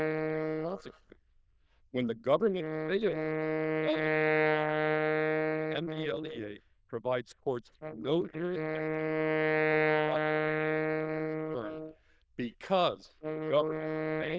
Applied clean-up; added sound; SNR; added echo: neural diffusion model UNIVERSE++.